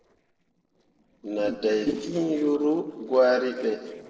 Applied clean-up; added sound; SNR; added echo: neural separator model SepFormer DNS4.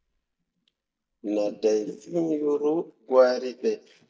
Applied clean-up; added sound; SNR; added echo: neural mask model DeepFilterNet 3.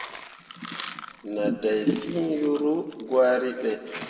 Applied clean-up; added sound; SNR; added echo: none; Coin (dropping); 15 dB; reverberation time 2.1 s.